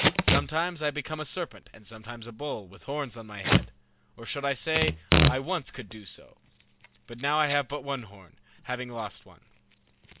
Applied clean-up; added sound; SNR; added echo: none; Packing tape, duct tape / Tearing; -2 dB; none.